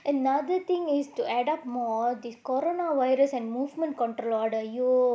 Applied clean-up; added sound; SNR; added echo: none; none; none; none.